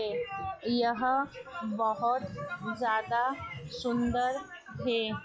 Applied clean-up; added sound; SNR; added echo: classical method log-MMSE.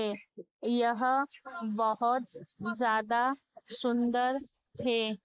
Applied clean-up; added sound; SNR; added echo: neural mask model Resemble Enhance denoiser.